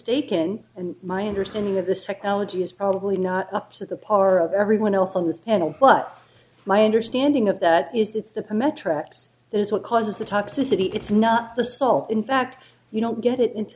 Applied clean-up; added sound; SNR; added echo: none; none; none; none.